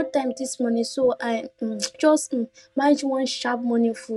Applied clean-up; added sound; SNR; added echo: neural mask model RNNoise.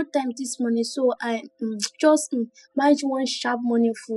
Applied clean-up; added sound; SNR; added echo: classical method spectral subtraction.